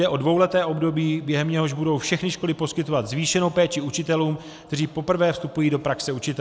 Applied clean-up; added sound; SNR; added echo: none; none; none; none.